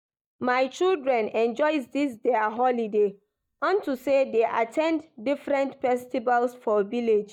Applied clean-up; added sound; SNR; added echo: neural mask model DeepFilterNet 3.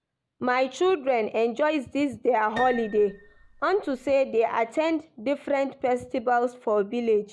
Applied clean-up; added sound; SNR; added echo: none; Piano; 15 dB; none.